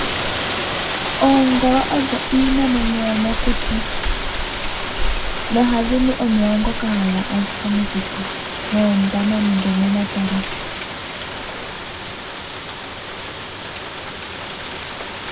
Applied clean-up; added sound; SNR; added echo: none; Rain; 2 dB; reverberation time 0.3 s.